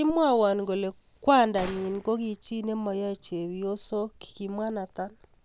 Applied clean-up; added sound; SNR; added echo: none; Gunshot, gunfire; 17 dB; none.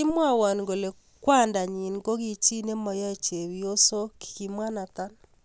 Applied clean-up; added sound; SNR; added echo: none; none; none; none.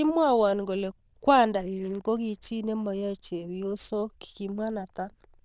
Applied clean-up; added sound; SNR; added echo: neural diffusion model UNIVERSE++.